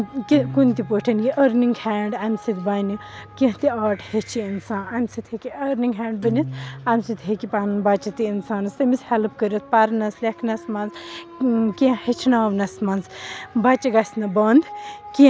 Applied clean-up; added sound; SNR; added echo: none; Acoustic guitar; 15 dB; none.